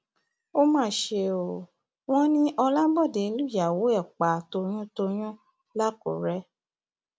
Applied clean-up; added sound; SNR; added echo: none; none; none; none.